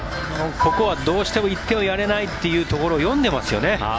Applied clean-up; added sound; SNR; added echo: none; Marimba, xylophone; 8 dB; none.